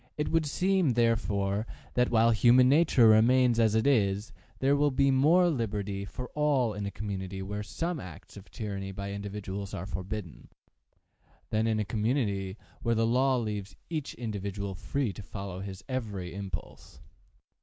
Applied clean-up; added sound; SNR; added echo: none; none; none; none.